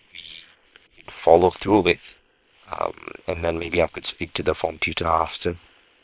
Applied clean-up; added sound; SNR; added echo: neural separator model SepFormer WHAM!.